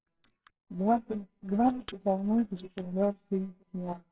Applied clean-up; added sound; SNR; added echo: neural separator model SepFormer WHAMR!.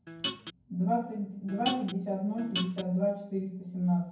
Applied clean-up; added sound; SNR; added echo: none; Guitar; 5 dB; reverberation time 0.9 s.